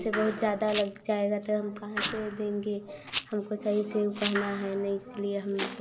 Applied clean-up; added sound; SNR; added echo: none; Clapping + Rattle; 7 dB; none.